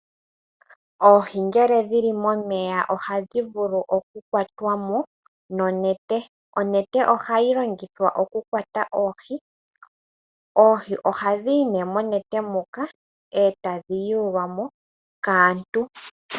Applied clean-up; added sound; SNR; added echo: none; none; none; none.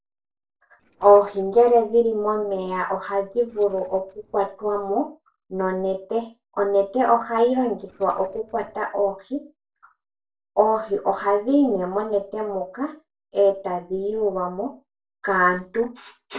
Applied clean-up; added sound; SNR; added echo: neural separator model SepFormer DNS4.